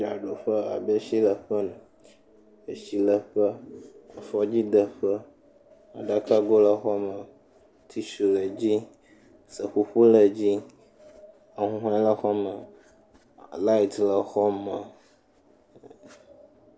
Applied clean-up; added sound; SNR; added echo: none; none; none; none.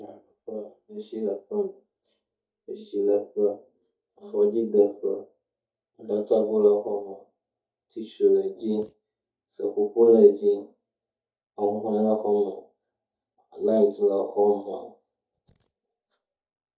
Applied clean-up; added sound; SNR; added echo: neural mask model DeepFilterNet 3.